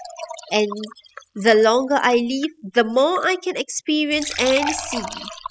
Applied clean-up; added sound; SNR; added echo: classical method spectral subtraction.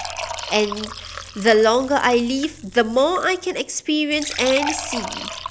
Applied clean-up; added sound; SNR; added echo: none; Fill (with liquid) / Trickle, dribble; 11 dB; none.